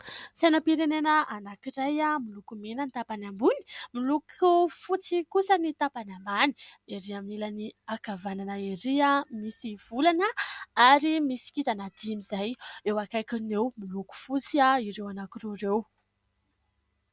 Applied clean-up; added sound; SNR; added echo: none; none; none; none.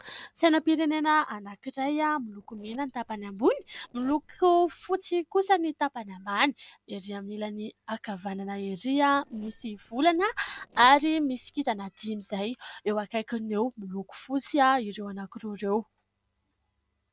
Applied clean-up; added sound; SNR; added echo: neural separator model SepFormer DNS4.